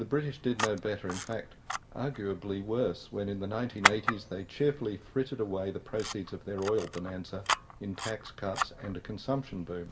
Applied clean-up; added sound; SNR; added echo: none; Camera; 3 dB; reverberation time 0.7 s.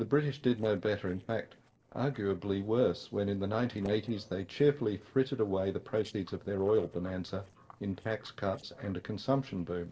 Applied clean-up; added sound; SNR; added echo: neural separator model SepFormer DNS4.